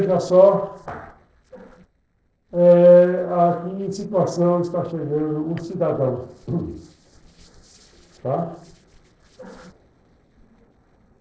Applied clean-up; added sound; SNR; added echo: neural separator model SepFormer DNS4.